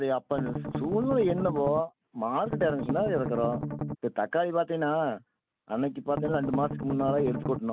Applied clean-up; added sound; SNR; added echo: none; Strum; 5 dB; none.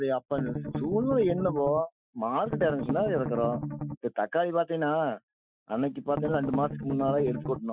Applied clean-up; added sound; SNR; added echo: classical method Wiener filter.